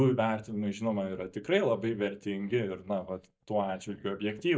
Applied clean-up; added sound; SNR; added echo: neural mask model DeepFilterNet 3.